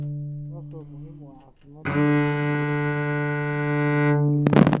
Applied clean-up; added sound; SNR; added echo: none; Bowed string instrument; -5 dB; none.